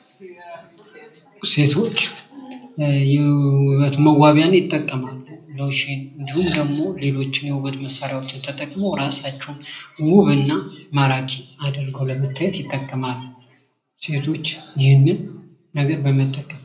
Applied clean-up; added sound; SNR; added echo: none; none; none; reverberation time 0.4 s.